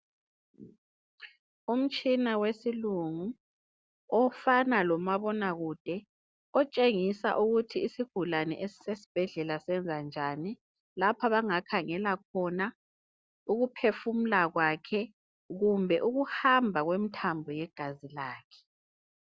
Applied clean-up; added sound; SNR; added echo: none; none; none; none.